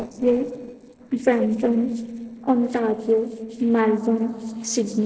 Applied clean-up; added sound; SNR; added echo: neural separator model SepFormer DNS4.